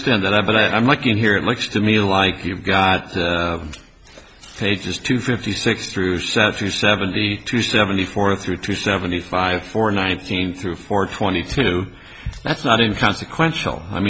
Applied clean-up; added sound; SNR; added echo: none; none; none; none.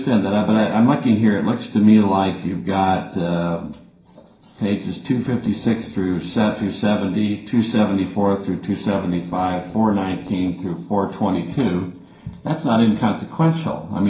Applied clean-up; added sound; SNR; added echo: neural separator model SepFormer DNS4.